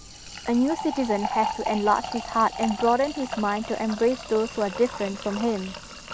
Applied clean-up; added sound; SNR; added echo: none; Fill (with liquid); 9 dB; none.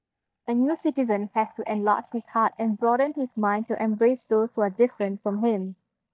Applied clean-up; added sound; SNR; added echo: neural mask model DeepFilterNet 3.